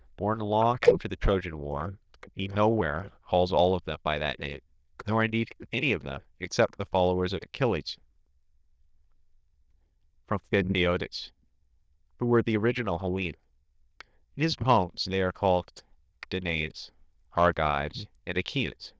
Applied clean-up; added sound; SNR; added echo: neural diffusion model UNIVERSE++.